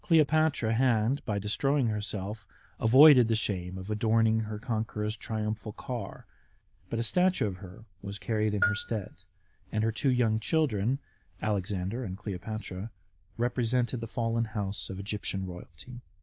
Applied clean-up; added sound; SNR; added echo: neural diffusion model UNIVERSE++.